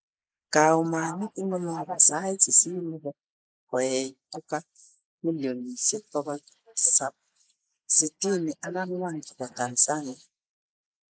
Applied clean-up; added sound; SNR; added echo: neural mask model Resemble Enhance denoiser.